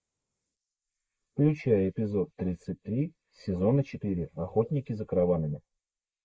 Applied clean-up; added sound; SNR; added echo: neural mask model Resemble Enhance denoiser.